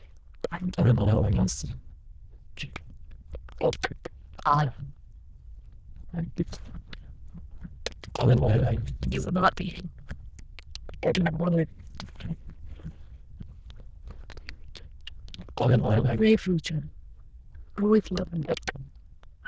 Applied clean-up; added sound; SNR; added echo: neural diffusion model UNIVERSE++.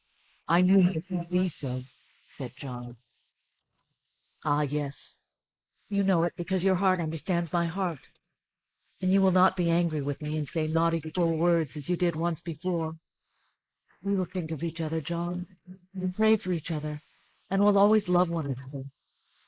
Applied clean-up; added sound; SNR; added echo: neural mask model Resemble Enhance denoiser.